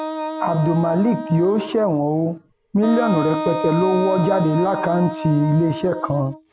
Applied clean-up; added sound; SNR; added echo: none; Wind instrument, woodwind instrument; 8 dB; none.